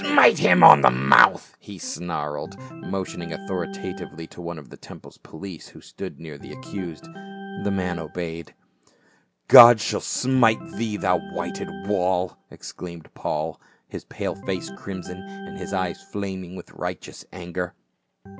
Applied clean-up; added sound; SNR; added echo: none; Organ; 16 dB; none.